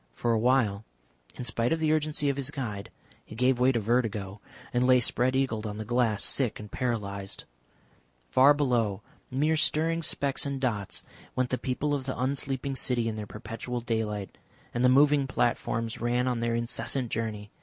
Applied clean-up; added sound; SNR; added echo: none; none; none; none.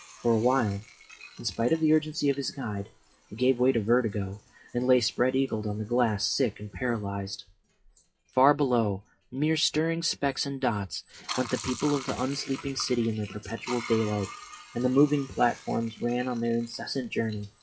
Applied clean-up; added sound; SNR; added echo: classical method WPE with log-MMSE.